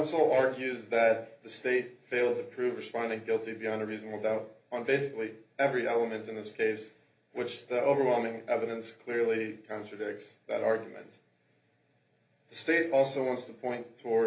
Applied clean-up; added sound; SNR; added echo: none; none; none; reverberation time 0.3 s.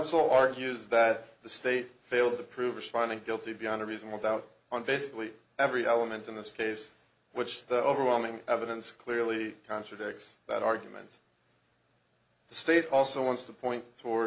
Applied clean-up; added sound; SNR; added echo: none; none; none; none.